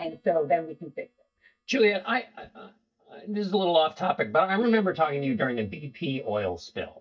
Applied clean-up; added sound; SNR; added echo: neural mask model DeepFilterNet 3.